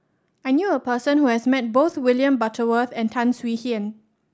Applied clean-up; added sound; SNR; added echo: none; none; none; none.